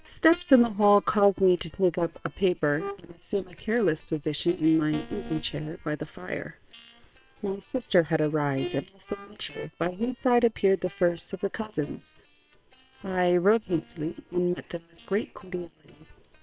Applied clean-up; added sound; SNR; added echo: neural separator model SepFormer WHAM!.